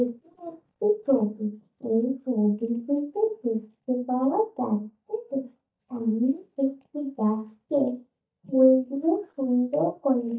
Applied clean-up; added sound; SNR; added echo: neural mask model DeepFilterNet 3.